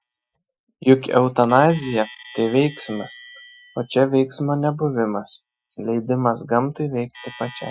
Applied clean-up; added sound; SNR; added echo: classical method Wiener filter.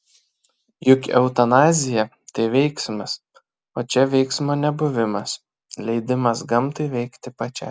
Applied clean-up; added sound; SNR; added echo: none; none; none; none.